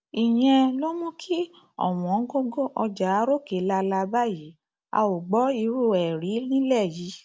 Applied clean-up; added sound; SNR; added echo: none; none; none; none.